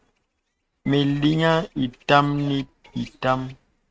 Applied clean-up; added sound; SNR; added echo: neural mask model RNNoise.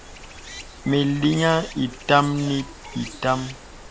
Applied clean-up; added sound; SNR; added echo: none; Stream; 16 dB; none.